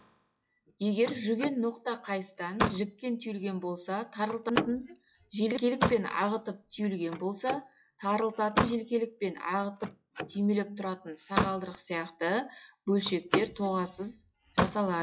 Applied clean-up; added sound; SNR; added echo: classical method log-MMSE.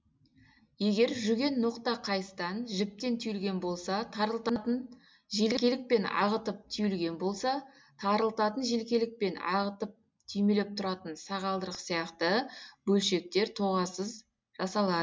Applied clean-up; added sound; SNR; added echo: none; none; none; none.